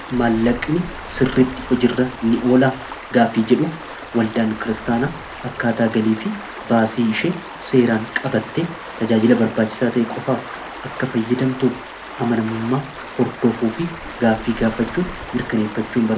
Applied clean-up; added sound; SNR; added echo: none; Stream; 13 dB; reverberation time 0.3 s.